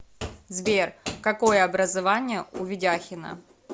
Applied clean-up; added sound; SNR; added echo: none; none; none; none.